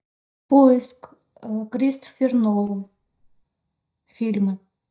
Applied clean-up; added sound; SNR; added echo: neural mask model DeepFilterNet 3.